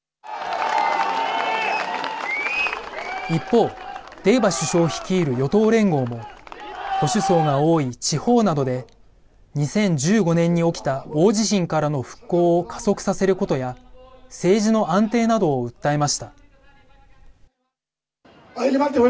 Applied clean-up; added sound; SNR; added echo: none; none; none; none.